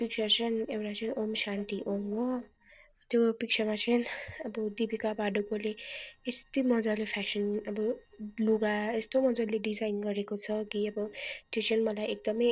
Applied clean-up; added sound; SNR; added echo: neural separator model SepFormer DNS4.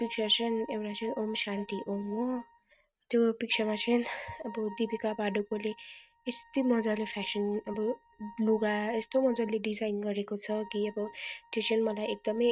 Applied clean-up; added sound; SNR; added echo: neural mask model RNNoise.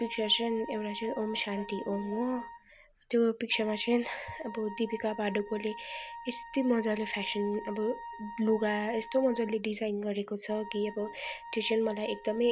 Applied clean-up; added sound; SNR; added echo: none; Wind instrument, woodwind instrument; 14 dB; none.